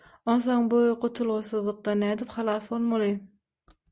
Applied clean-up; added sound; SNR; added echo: none; none; none; none.